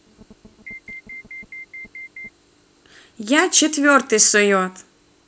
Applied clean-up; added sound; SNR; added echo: none; Alarm; 16 dB; none.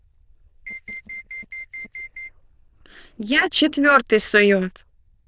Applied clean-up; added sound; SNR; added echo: neural diffusion model UNIVERSE++.